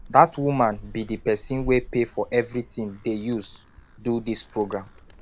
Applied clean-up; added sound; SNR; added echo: none; Animal; 18 dB; none.